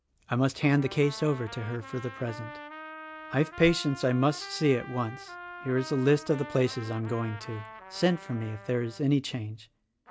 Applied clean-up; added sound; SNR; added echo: none; Trumpet; 16 dB; none.